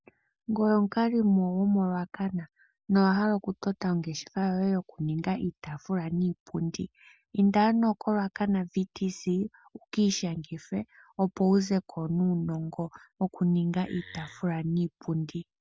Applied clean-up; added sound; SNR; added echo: none; Wood; 19 dB; none.